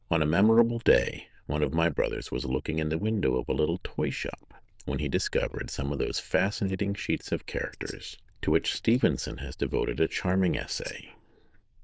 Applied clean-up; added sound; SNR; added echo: neural diffusion model UNIVERSE++.